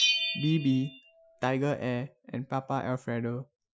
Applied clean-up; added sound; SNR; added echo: classical method Wiener filter.